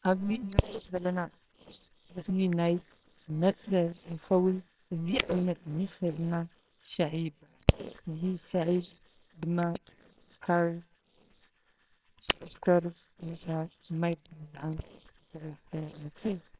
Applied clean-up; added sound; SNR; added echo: neural separator model SepFormer WHAMR!.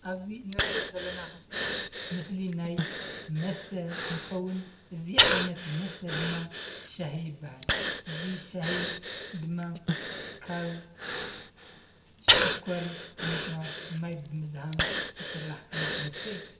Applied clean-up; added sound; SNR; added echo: none; Breathing; -4 dB; reverberation time 0.4 s.